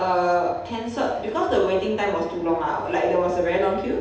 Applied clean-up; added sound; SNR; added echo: none; none; none; reverberation time 0.8 s.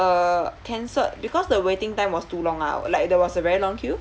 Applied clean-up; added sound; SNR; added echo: none; none; none; none.